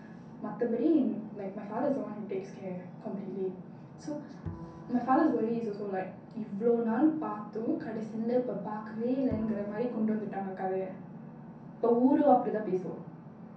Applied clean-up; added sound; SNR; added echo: none; Bowed string instrument; 19 dB; reverberation time 0.6 s.